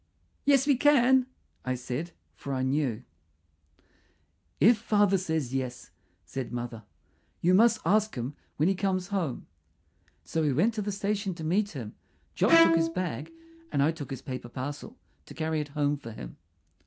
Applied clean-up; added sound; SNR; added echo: none; Bowed string instrument; -1 dB; none.